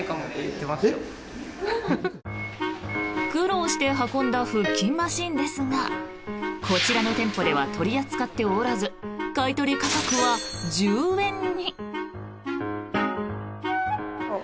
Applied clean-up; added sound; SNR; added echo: none; none; none; none.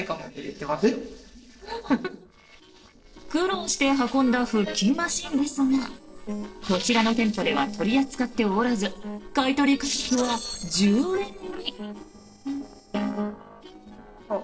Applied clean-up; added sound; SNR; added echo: neural separator model SepFormer DNS4.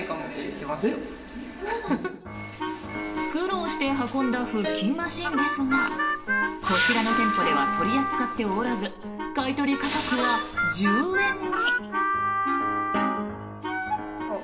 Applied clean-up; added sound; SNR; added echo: none; Harmonica; 0 dB; reverberation time 2.6 s.